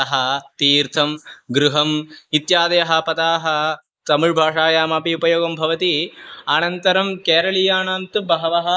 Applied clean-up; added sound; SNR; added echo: neural mask model Resemble Enhance denoiser.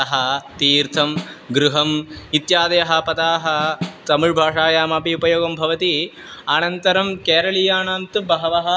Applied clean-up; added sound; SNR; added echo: none; Snare drum; 14 dB; none.